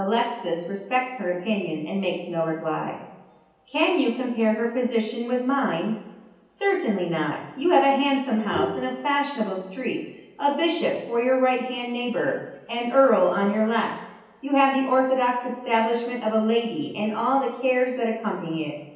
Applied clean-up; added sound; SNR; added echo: none; Bowed string instrument; 13 dB; reverberation time 0.9 s.